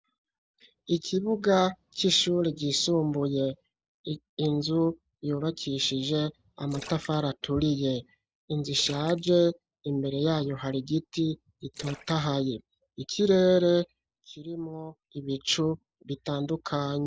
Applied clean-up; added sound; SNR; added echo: neural separator model SepFormer DNS4.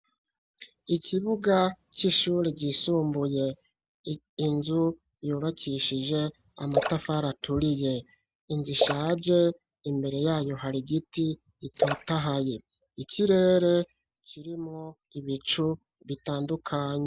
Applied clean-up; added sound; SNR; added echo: none; Splash, splatter; 7 dB; none.